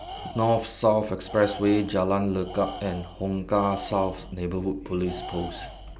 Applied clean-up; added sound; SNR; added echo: none; Tools; 15 dB; none.